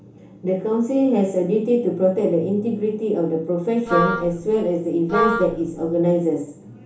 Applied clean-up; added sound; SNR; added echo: none; Wind instrument, woodwind instrument; 4 dB; reverberation time 0.8 s.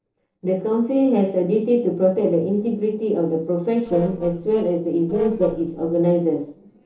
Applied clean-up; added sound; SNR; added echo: neural separator model SepFormer DNS4.